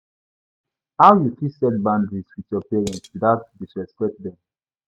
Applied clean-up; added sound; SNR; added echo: neural mask model RNNoise.